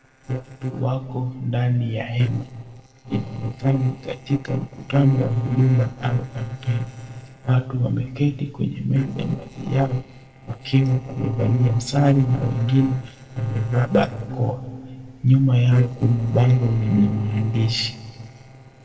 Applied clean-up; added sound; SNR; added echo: neural separator model SepFormer DNS4.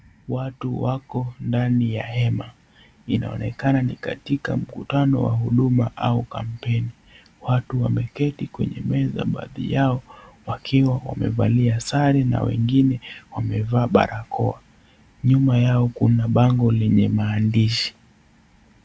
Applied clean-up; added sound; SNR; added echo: none; none; none; none.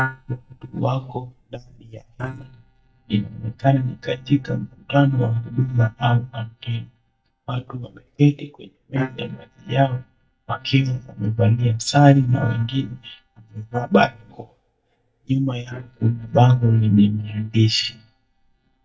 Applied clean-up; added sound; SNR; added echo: neural mask model DeepFilterNet 3.